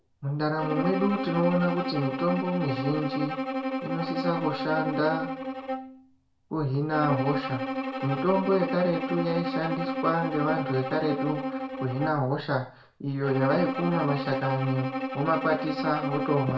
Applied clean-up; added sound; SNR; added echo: none; Bowed string instrument; 4 dB; reverberation time 0.3 s.